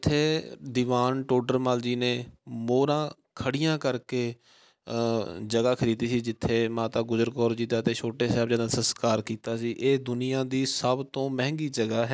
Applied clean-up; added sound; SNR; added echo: none; none; none; none.